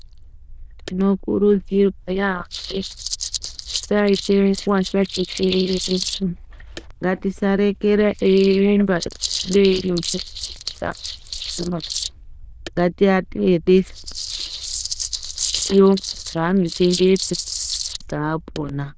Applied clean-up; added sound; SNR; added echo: neural diffusion model UNIVERSE++.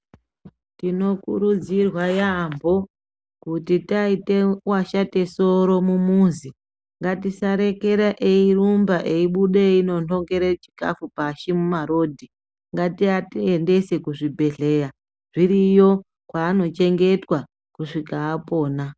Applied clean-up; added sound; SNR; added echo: none; none; none; none.